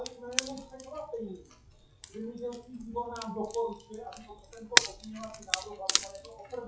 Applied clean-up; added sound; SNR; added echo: classical method WPE with log-MMSE.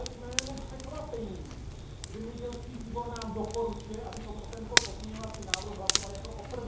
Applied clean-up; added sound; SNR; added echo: none; Crackle; -4 dB; reverberation time 2.6 s.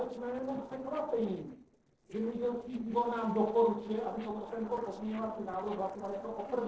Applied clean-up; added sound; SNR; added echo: neural separator model SepFormer DNS4.